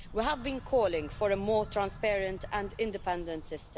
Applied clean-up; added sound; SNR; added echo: none; Bird vocalization, bird call, bird song; 12 dB; none.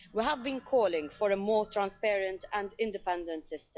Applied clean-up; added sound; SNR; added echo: classical method log-MMSE.